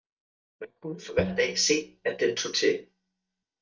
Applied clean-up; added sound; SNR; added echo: neural mask model DeepFilterNet 3.